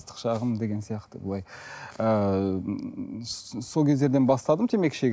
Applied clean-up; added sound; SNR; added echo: none; none; none; none.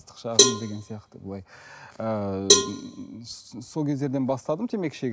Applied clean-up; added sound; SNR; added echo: none; Cowbell; -4 dB; none.